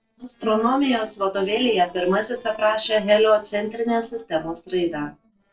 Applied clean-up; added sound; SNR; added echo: neural separator model SepFormer DNS4.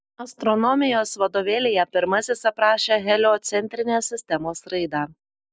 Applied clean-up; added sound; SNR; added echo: none; none; none; none.